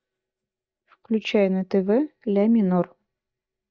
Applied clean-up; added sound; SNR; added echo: neural mask model DeepFilterNet 3.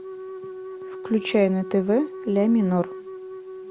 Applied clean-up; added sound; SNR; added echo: none; Wind instrument, woodwind instrument; 12 dB; none.